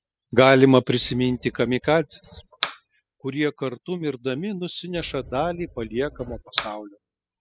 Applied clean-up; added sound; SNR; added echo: classical method spectral subtraction.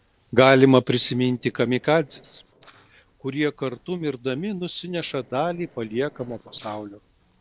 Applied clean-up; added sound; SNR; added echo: neural separator model SepFormer DNS4.